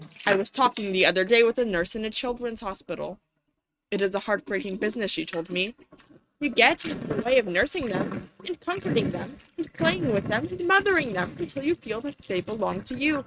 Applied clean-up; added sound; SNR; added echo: neural mask model RNNoise.